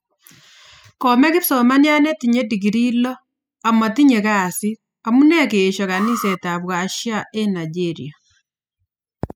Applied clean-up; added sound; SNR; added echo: classical method spectral subtraction.